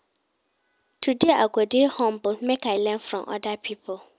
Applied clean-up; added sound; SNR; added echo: none; none; none; none.